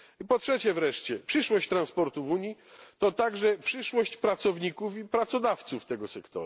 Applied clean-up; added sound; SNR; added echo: none; none; none; none.